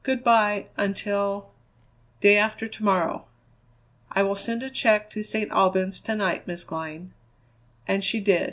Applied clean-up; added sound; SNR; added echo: none; none; none; none.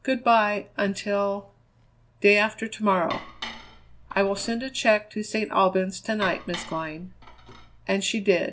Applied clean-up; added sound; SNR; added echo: none; Dishes, pots, and pans; 14 dB; none.